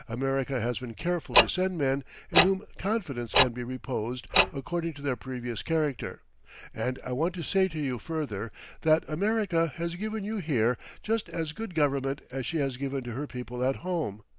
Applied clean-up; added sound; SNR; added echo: neural mask model Resemble Enhance denoiser.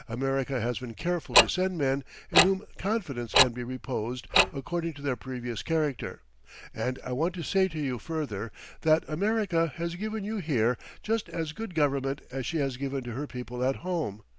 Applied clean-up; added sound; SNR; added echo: none; Tick-tock; -1 dB; none.